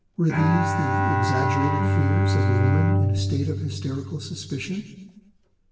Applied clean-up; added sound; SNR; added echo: none; Bowed string instrument; -3 dB; reverberation time 1.2 s.